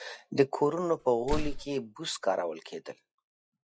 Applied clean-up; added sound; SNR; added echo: classical method log-MMSE.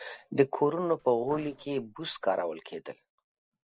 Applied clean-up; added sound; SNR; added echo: neural separator model SepFormer DNS4.